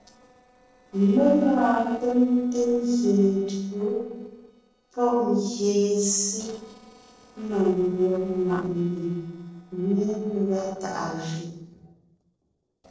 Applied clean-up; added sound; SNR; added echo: neural separator model SepFormer DNS4.